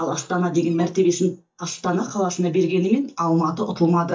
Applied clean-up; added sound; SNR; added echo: neural mask model DeepFilterNet 3.